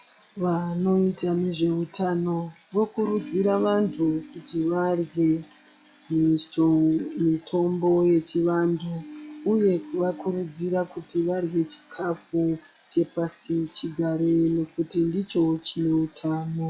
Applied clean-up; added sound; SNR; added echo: classical method log-MMSE.